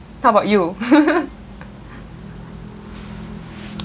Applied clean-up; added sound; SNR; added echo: none; none; none; none.